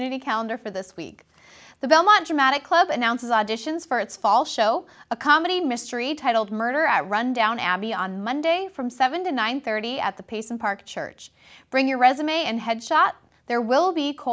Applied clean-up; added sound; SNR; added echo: none; none; none; none.